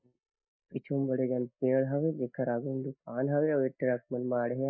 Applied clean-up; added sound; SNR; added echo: neural mask model DeepFilterNet 3.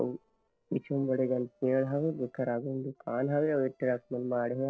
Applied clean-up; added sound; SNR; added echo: neural separator model SepFormer DNS4.